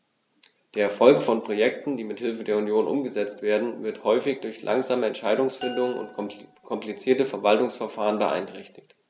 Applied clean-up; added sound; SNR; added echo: none; Glass; 12 dB; none.